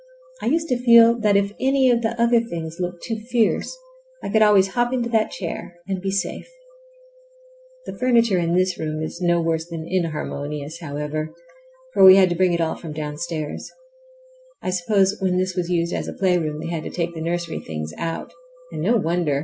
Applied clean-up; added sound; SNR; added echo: none; none; none; none.